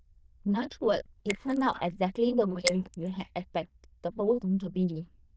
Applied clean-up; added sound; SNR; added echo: neural diffusion model UNIVERSE++.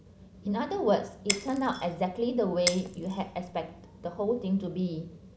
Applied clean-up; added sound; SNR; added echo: none; Shatter; 6 dB; none.